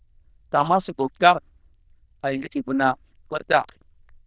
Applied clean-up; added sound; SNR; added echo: neural diffusion model UNIVERSE++.